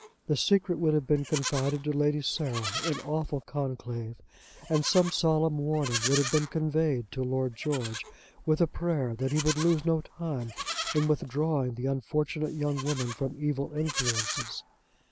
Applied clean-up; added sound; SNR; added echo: none; Livestock, farm animals, working animals; 10 dB; none.